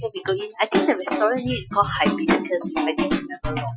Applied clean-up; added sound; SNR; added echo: classical method Wiener filter.